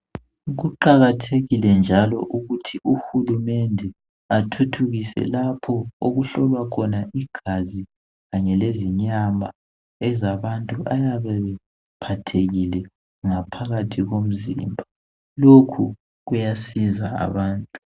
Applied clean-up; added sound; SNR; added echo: none; none; none; none.